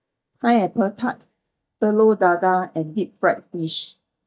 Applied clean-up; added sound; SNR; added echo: neural mask model DeepFilterNet 3.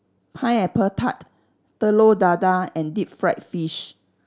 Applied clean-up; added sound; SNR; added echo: none; none; none; none.